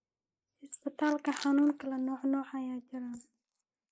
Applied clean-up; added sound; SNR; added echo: neural mask model Resemble Enhance denoiser.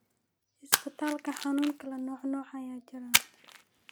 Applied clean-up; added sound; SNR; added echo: none; Splash, splatter; -1 dB; none.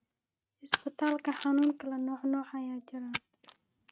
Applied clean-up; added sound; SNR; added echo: neural mask model RNNoise.